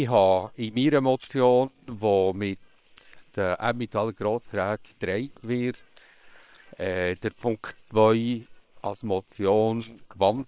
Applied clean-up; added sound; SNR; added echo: neural separator model SepFormer WHAM!.